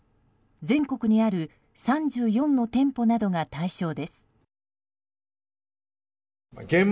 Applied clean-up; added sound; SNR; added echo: none; none; none; none.